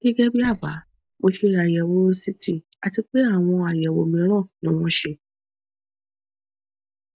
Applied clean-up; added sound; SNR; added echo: neural separator model SepFormer DNS4.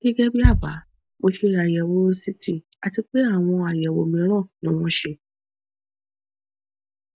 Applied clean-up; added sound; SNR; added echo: none; Bass drum; 2 dB; none.